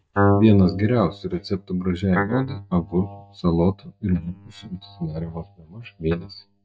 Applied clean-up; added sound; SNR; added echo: neural mask model DeepFilterNet 3.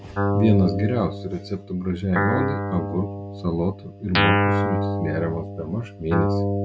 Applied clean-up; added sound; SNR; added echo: none; Guitar; -1 dB; none.